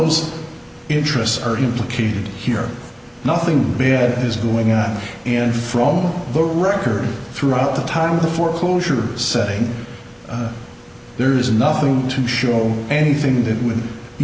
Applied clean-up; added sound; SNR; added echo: none; none; none; none.